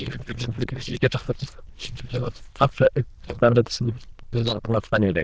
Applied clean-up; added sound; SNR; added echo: neural diffusion model UNIVERSE++.